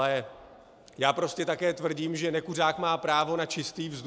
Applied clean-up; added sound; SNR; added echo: none; none; none; none.